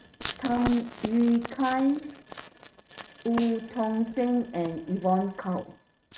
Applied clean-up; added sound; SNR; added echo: neural mask model RNNoise.